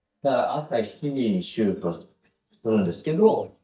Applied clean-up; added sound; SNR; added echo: neural mask model DeepFilterNet 3.